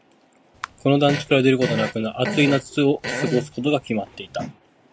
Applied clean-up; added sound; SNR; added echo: none; Fart; 9 dB; none.